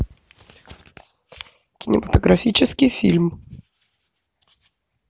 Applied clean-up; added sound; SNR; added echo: none; none; none; none.